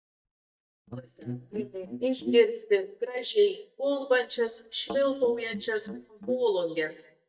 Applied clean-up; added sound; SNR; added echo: neural mask model DeepFilterNet 3.